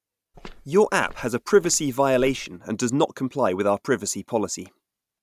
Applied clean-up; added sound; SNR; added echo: none; Walk, footsteps; 19 dB; none.